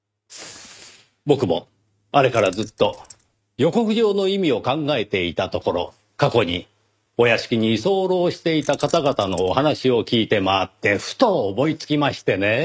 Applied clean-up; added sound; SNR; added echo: neural mask model RNNoise.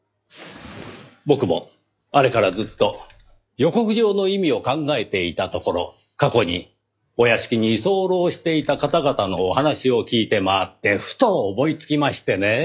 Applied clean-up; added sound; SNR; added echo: classical method log-MMSE.